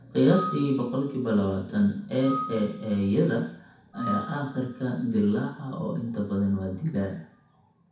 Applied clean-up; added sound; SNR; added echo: none; Screech / Glass; 11 dB; reverberation time 0.6 s.